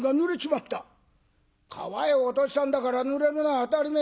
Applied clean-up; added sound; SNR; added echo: none; none; none; none.